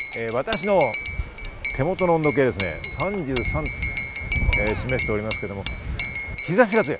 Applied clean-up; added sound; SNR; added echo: none; Cutlery, silverware / Dishes, pots, and pans / Chink, clink; 3 dB; none.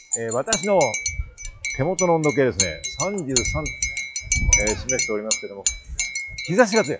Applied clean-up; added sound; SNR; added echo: classical method log-MMSE.